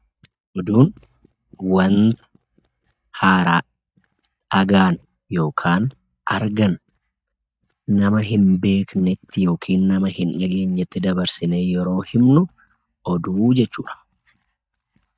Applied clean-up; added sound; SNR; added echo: neural mask model DeepFilterNet 3.